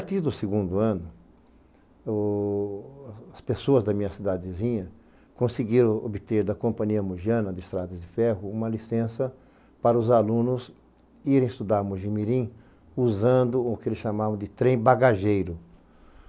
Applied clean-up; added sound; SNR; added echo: none; none; none; none.